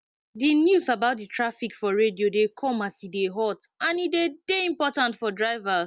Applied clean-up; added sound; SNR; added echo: none; none; none; none.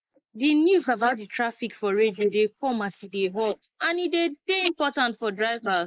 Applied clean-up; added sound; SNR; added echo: neural mask model Resemble Enhance denoiser.